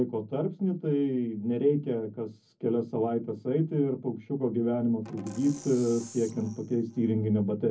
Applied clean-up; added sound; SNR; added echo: none; Percussion; 20 dB; reverberation time 0.3 s.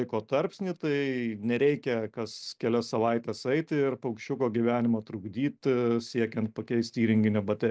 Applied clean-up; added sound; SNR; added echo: none; none; none; none.